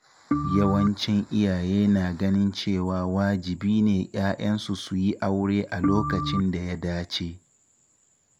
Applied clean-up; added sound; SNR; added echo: none; Organ; 4 dB; none.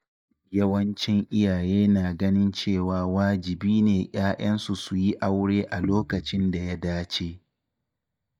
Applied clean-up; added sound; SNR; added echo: neural mask model DeepFilterNet 3.